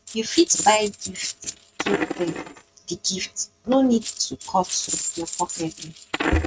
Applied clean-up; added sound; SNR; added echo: neural mask model RNNoise.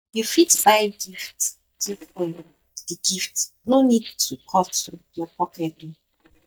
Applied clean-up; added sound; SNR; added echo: neural mask model DeepFilterNet 3.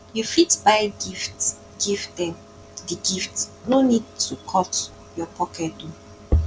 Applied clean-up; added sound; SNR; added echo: none; none; none; none.